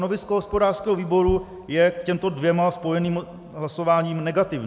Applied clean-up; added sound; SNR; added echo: none; none; none; none.